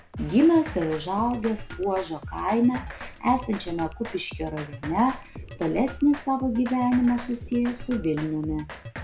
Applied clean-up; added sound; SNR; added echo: none; Drum kit; 13 dB; none.